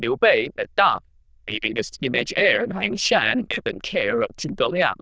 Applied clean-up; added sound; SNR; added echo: neural diffusion model UNIVERSE++.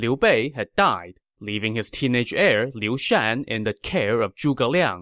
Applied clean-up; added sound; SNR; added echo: none; none; none; none.